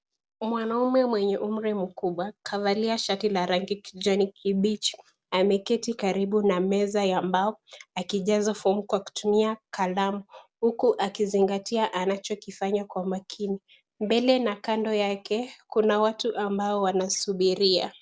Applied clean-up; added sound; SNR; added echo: none; none; none; none.